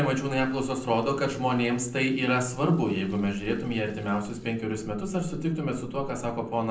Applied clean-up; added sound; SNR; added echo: none; Sink (filling or washing) / Water tap, faucet; 18 dB; reverberation time 0.6 s.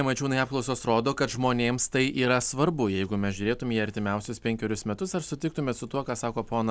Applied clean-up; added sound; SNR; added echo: none; none; none; none.